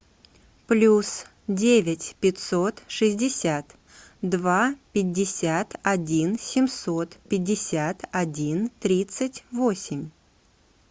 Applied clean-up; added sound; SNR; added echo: none; none; none; none.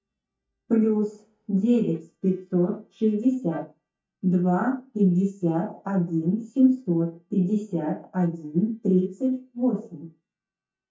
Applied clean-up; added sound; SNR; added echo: neural mask model DeepFilterNet 3.